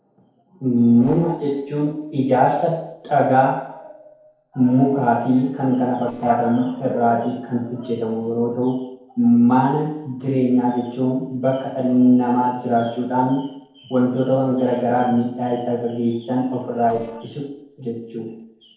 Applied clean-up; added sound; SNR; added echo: neural separator model SepFormer DNS4.